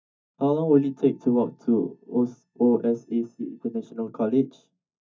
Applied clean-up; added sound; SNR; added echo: neural mask model DeepFilterNet 3.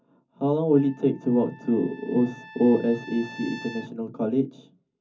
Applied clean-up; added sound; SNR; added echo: none; Trumpet; 20 dB; reverberation time 0.3 s.